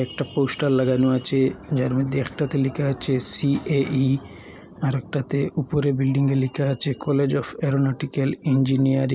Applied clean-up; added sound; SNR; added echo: none; none; none; none.